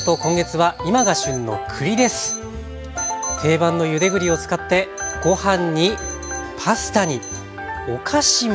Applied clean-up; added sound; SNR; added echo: none; Alarm; 13 dB; none.